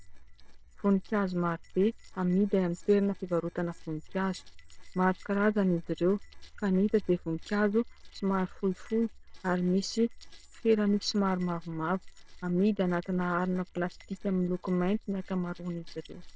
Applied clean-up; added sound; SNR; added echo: neural separator model SepFormer DNS4.